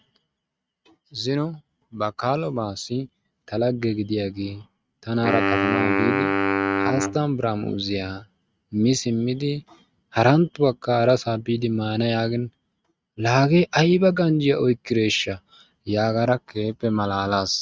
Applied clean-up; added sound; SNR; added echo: neural mask model RNNoise.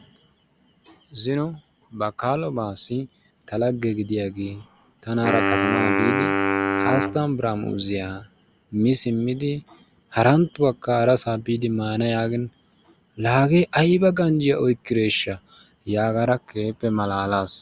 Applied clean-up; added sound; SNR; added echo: none; Wind instrument, woodwind instrument; 1 dB; none.